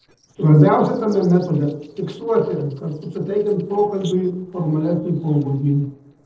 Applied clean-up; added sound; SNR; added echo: neural separator model SepFormer DNS4.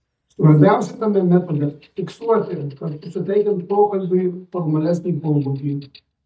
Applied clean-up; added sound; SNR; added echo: neural mask model DeepFilterNet 3.